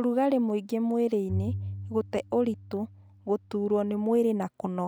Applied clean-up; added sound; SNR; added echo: none; Bowed string instrument; 9 dB; none.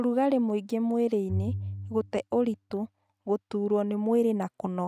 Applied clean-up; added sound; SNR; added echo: neural mask model RNNoise.